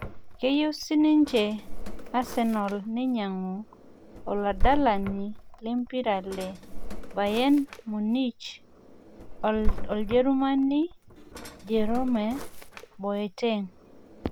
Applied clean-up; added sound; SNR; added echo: none; Drawer open or close; 5 dB; none.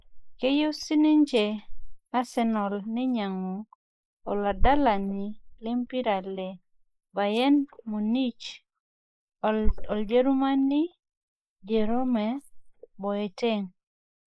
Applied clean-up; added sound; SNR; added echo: neural mask model Resemble Enhance denoiser.